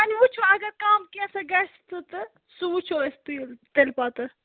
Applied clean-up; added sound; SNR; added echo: none; none; none; none.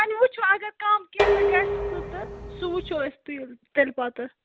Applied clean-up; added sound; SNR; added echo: none; Dishes, pots, and pans; 1 dB; none.